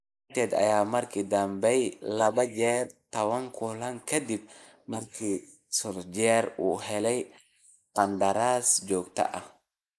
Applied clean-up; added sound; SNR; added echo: neural mask model Resemble Enhance denoiser.